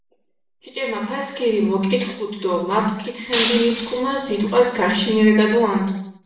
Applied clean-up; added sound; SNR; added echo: none; Shatter; 1 dB; reverberation time 0.7 s.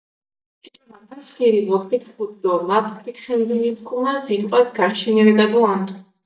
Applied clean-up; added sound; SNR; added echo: neural mask model DeepFilterNet 3.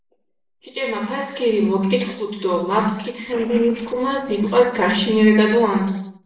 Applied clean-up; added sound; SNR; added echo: neural separator model SepFormer DNS4.